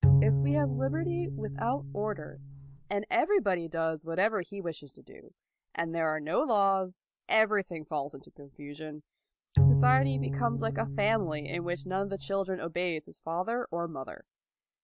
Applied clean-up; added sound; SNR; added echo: none; Bowed string instrument; -3 dB; none.